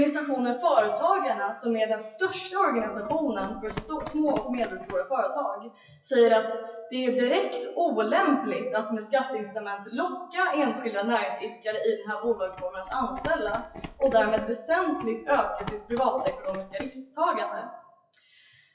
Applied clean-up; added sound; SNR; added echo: classical method WPE with log-MMSE.